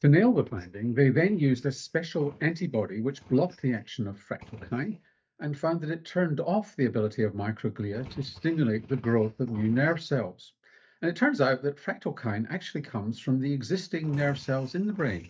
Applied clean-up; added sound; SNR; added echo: neural mask model DeepFilterNet 3.